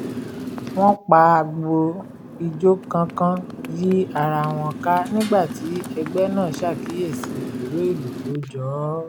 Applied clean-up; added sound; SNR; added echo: none; Motorcycle; 10 dB; none.